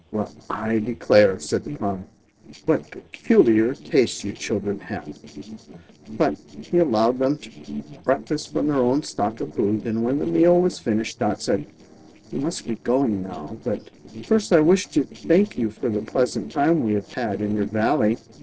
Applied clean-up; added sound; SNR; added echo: neural separator model SepFormer DNS4.